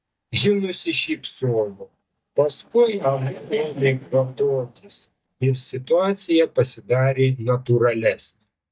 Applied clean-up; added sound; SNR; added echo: neural mask model DeepFilterNet 3.